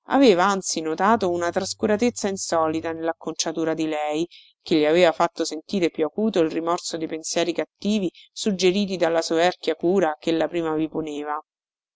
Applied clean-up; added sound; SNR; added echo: neural mask model RNNoise.